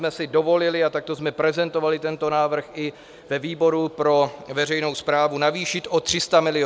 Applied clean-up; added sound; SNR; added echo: none; none; none; none.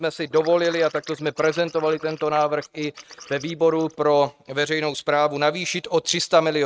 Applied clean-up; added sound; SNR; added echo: neural mask model RNNoise.